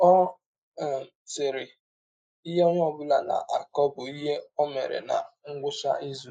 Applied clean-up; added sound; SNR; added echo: neural mask model Resemble Enhance denoiser.